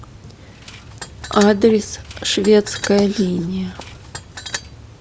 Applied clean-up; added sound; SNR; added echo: none; Tools; 15 dB; none.